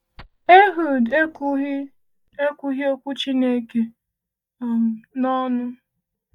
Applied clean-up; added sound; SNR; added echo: neural mask model DeepFilterNet 3.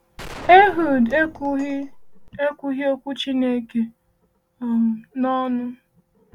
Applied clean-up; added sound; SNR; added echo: none; Gunshot, gunfire; 16 dB; none.